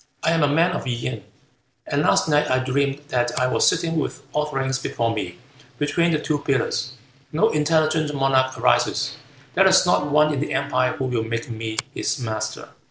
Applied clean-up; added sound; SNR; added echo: neural separator model SepFormer DNS4.